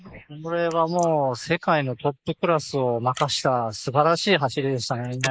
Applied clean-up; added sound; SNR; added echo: neural mask model Resemble Enhance denoiser.